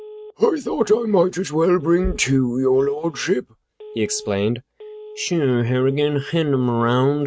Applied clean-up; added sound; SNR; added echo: neural mask model RNNoise.